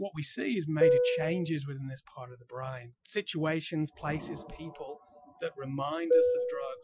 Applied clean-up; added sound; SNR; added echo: classical method Wiener filter.